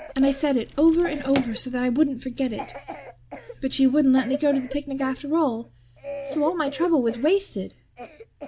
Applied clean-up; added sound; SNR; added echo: none; Cough + Drawer open or close; 14 dB; none.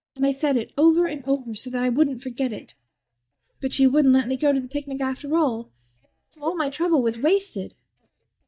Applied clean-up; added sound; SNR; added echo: neural mask model DeepFilterNet 3.